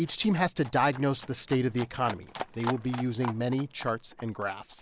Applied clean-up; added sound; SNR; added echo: none; Livestock, farm animals, working animals; 13 dB; none.